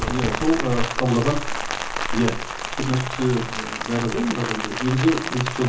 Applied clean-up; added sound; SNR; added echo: none; Rain; 3 dB; reverberation time 0.7 s.